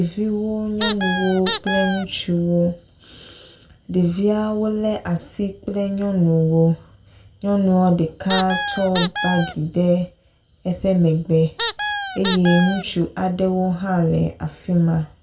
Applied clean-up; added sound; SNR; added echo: none; Squeak; -3 dB; reverberation time 0.2 s.